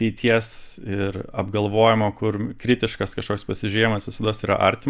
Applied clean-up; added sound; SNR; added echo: none; none; none; none.